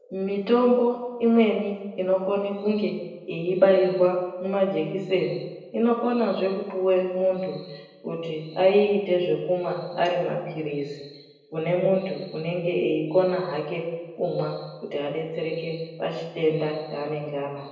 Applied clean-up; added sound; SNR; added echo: none; none; none; reverberation time 0.9 s.